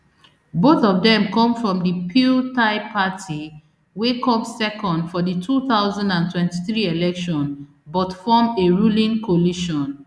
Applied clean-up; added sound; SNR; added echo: none; none; none; none.